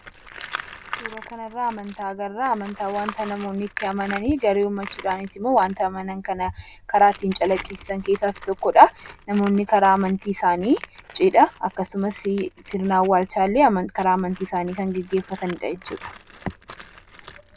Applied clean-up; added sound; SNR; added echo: none; Tools; 18 dB; none.